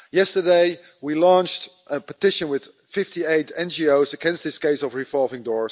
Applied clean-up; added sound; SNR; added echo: none; none; none; none.